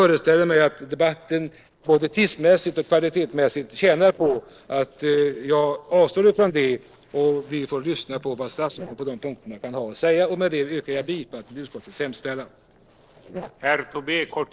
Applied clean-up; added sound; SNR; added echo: neural separator model SepFormer DNS4.